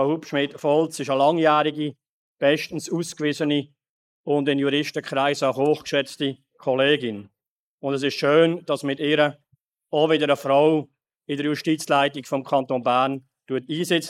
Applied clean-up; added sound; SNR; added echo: neural mask model Resemble Enhance denoiser.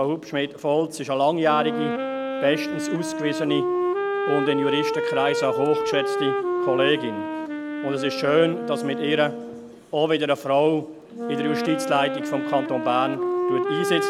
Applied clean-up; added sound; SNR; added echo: none; Wind instrument, woodwind instrument; 2 dB; none.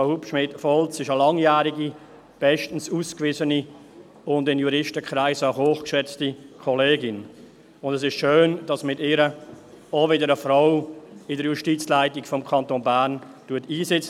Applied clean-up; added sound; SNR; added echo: none; none; none; none.